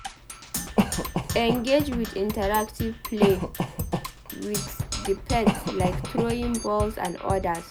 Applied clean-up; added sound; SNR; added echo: none; Percussion + Cough; 2 dB; none.